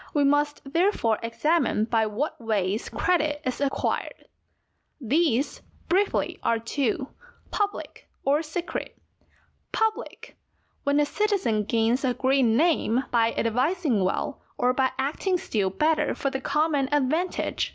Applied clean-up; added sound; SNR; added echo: none; none; none; none.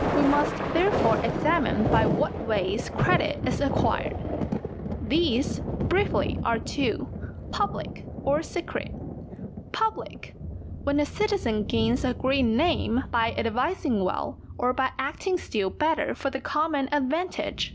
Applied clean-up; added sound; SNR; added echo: none; Thunder; 4 dB; none.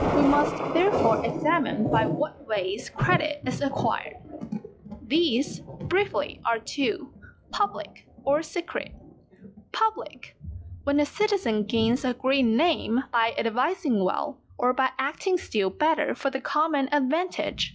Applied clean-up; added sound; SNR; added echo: classical method log-MMSE.